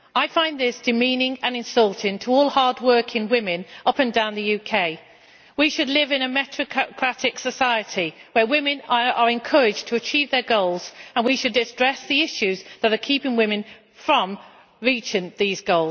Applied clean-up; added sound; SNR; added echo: none; none; none; none.